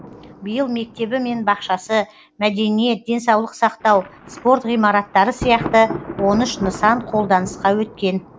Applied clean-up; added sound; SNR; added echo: none; Thunder; 14 dB; none.